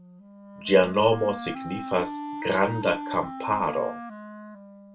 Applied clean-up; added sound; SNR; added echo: none; Wind instrument, woodwind instrument; 10 dB; reverberation time 0.2 s.